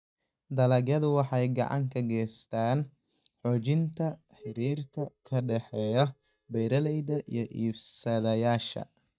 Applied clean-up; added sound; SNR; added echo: neural mask model DeepFilterNet 3.